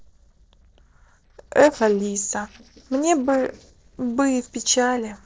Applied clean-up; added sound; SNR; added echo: neural separator model SepFormer DNS4.